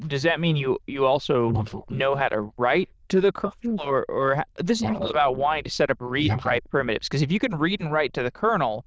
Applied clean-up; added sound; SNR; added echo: neural diffusion model UNIVERSE++.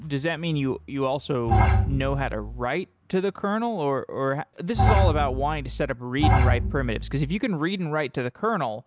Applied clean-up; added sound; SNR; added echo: none; Bowed string instrument; -4 dB; none.